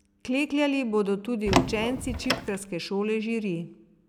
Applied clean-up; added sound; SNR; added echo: none; Door; 0 dB; none.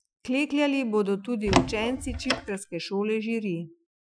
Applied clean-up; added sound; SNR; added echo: classical method Wiener filter.